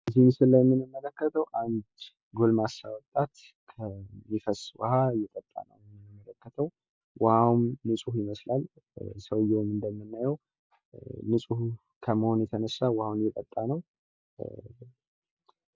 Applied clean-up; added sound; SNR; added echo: none; none; none; none.